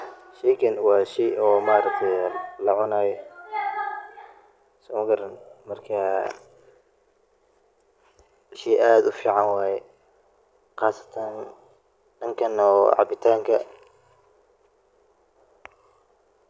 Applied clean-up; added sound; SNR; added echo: none; none; none; none.